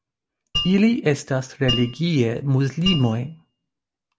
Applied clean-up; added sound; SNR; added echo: none; Mallet percussion; 9 dB; none.